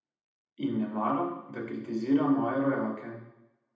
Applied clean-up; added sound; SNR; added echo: none; none; none; reverberation time 0.8 s.